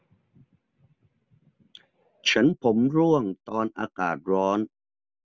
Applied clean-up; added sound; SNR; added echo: none; none; none; none.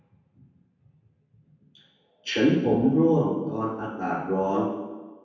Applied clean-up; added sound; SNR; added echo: none; none; none; reverberation time 1.2 s.